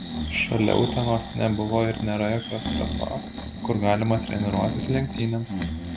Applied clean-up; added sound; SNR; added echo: none; Breathing; 6 dB; none.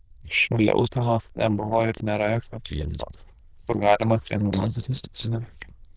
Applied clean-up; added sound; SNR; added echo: neural diffusion model UNIVERSE++.